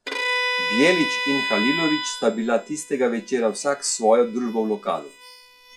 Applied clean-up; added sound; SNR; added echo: classical method log-MMSE.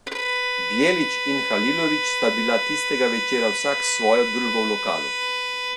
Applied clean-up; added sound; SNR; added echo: none; Bowed string instrument; 1 dB; none.